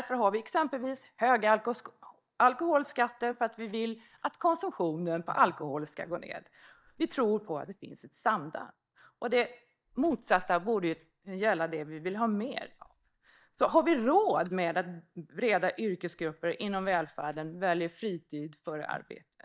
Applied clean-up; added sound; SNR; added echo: neural mask model DeepFilterNet 3.